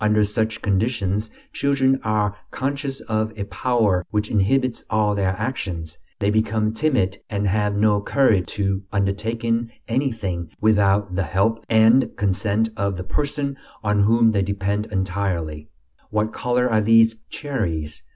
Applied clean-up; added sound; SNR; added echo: none; none; none; none.